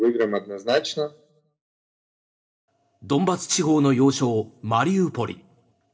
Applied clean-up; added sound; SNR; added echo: none; none; none; reverberation time 0.3 s.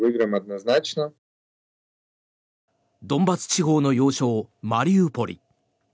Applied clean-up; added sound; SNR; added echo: none; none; none; none.